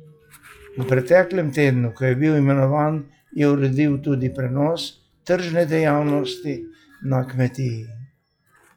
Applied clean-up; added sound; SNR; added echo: classical method log-MMSE.